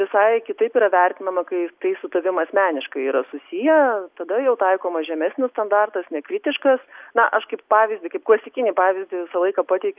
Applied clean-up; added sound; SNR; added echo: none; none; none; none.